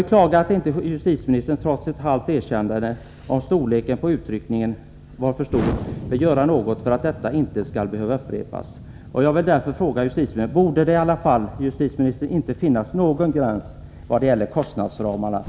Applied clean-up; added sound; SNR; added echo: none; Explosion; 15 dB; none.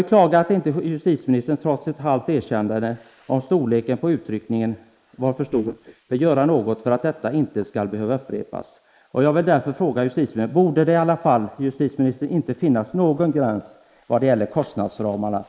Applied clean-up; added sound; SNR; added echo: neural mask model Resemble Enhance denoiser.